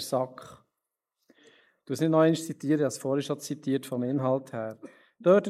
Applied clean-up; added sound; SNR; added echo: neural mask model Resemble Enhance denoiser.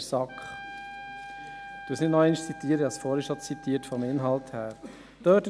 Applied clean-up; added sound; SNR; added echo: none; Trumpet; 16 dB; none.